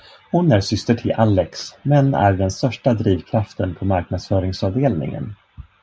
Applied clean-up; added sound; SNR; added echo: none; none; none; none.